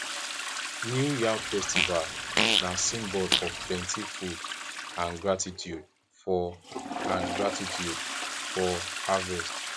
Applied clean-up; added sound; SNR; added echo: none; Fart + Toilet flush; 0 dB; none.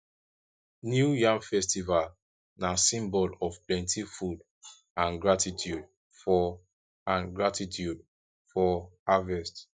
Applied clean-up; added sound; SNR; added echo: none; none; none; none.